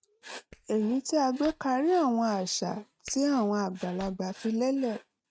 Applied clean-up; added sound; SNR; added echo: neural mask model RNNoise.